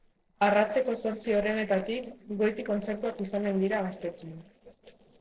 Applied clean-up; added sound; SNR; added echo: neural separator model SepFormer DNS4.